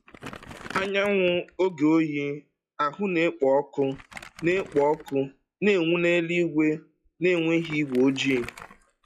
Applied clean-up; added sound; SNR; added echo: classical method log-MMSE.